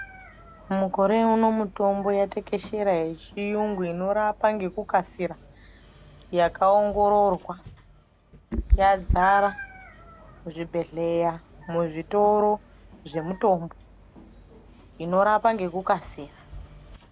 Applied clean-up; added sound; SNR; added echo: none; Meow; 11 dB; none.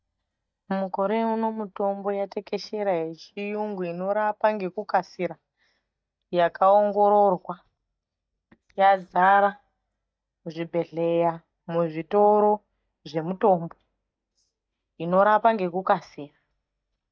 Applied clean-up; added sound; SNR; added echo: neural mask model DeepFilterNet 3.